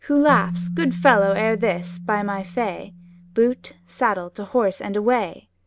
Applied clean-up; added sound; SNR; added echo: none; Keyboard (musical); 11 dB; none.